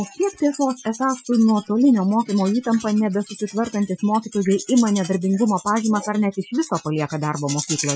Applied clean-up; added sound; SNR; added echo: classical method Wiener filter.